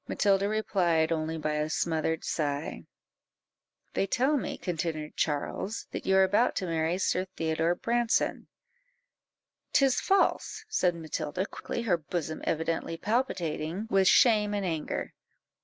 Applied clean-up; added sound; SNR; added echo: none; none; none; none.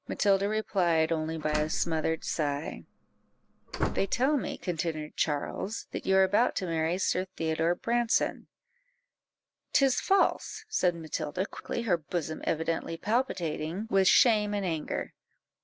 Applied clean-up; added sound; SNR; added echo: none; Slam; 5 dB; none.